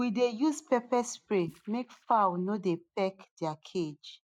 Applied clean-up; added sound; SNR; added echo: neural mask model DeepFilterNet 3.